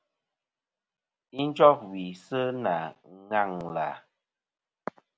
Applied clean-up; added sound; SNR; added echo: none; none; none; none.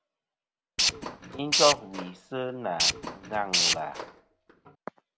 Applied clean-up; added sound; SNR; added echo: none; Tools; -3 dB; none.